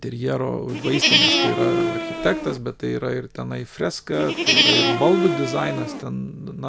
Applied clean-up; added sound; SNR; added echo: none; Livestock, farm animals, working animals; -4 dB; none.